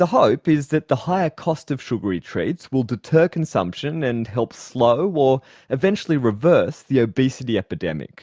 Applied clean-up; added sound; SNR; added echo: none; none; none; none.